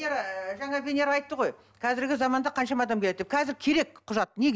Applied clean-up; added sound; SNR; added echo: none; none; none; none.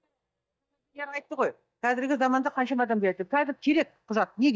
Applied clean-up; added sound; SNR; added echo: neural mask model DeepFilterNet 3.